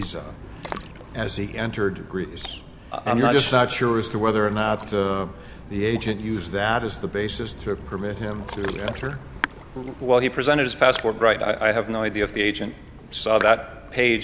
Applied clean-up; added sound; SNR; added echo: none; Ocean; 14 dB; none.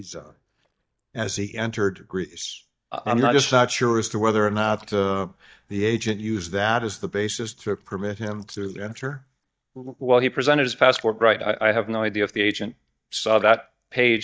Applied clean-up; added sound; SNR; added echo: neural mask model DeepFilterNet 3.